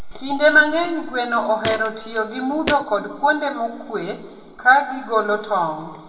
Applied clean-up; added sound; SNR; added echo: none; Walk, footsteps; 12 dB; reverberation time 1.1 s.